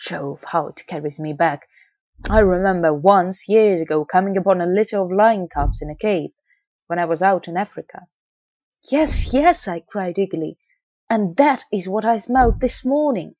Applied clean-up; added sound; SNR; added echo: classical method Wiener filter.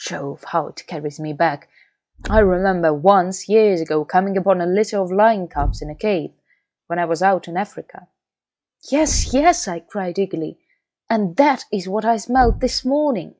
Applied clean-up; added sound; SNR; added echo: classical method log-MMSE.